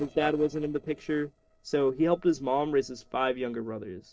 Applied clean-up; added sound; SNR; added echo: neural separator model SepFormer DNS4.